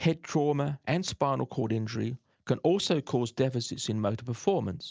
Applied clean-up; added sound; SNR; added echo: none; none; none; none.